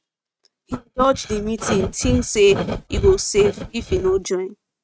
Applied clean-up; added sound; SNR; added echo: neural mask model RNNoise.